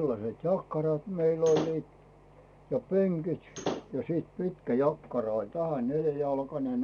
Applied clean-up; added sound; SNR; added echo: none; Slam / Wood; 5 dB; none.